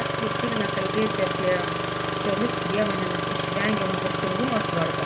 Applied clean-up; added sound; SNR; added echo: none; Engine starting; -2 dB; reverberation time 1.0 s.